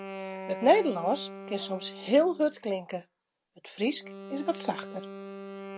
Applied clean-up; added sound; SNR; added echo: none; Wind instrument, woodwind instrument; 13 dB; none.